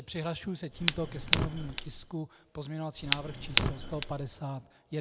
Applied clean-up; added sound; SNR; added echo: none; Fire; -3 dB; none.